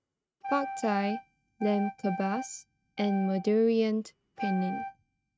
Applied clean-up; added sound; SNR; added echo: neural mask model RNNoise.